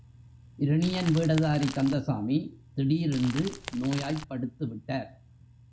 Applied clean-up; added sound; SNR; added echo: none; Crumpling, crinkling / Crackle; 12 dB; none.